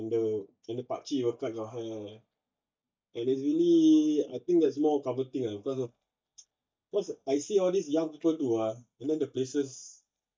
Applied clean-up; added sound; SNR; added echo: neural mask model DeepFilterNet 3.